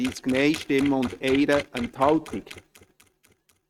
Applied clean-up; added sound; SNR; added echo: neural mask model RNNoise.